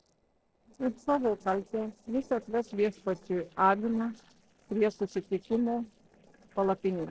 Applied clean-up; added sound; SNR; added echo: neural separator model SepFormer DNS4.